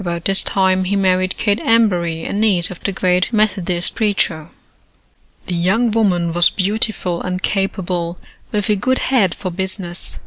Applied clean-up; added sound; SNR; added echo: none; none; none; none.